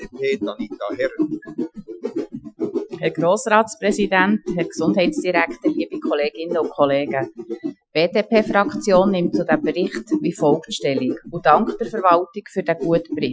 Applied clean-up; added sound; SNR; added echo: classical method Wiener filter.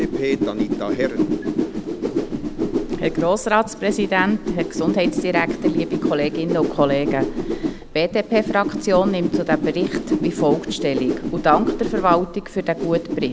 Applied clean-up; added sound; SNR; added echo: none; Whoosh, swoosh, swish; 2 dB; none.